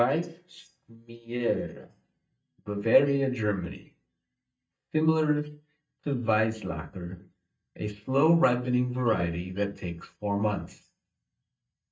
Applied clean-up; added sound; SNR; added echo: neural mask model DeepFilterNet 3.